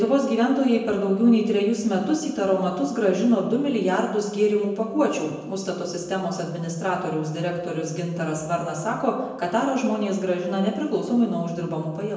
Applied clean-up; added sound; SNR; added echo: none; none; none; reverberation time 0.9 s.